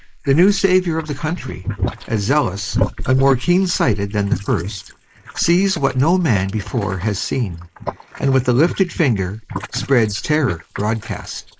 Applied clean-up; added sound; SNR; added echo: neural mask model Resemble Enhance denoiser.